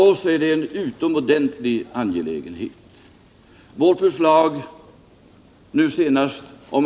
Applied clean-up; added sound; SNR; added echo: none; none; none; none.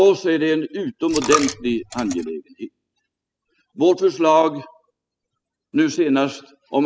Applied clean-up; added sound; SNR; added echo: classical method spectral subtraction.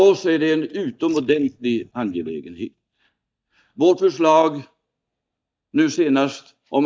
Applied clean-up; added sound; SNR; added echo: neural mask model DeepFilterNet 3.